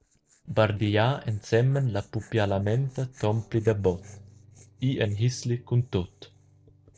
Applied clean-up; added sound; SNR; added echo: neural separator model SepFormer DNS4.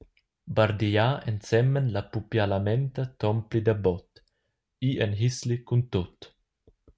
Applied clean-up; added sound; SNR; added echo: none; none; none; none.